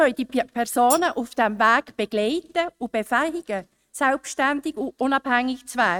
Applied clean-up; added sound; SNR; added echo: neural mask model RNNoise.